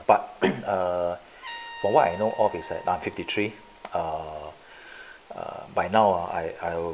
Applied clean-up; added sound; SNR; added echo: none; Trumpet; 20 dB; none.